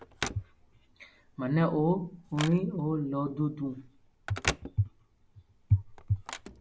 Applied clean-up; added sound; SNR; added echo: none; Telephone; 11 dB; none.